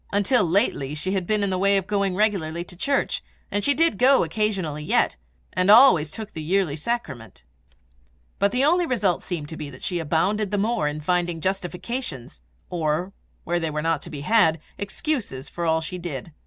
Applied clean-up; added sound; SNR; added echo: none; none; none; none.